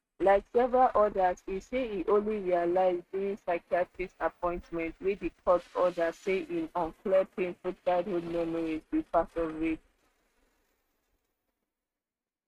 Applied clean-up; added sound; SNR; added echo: neural mask model RNNoise.